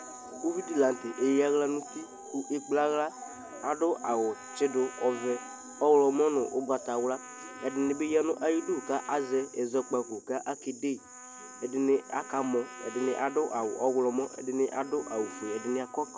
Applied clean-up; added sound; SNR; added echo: none; Trumpet; 19 dB; none.